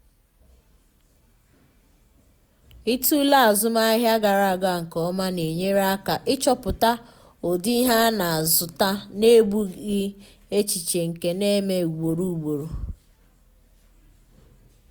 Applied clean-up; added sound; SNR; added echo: none; none; none; none.